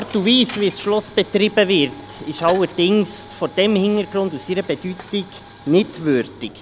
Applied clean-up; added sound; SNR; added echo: none; Coin (dropping); 17 dB; none.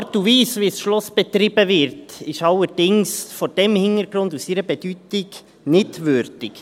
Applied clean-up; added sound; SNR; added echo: none; none; none; none.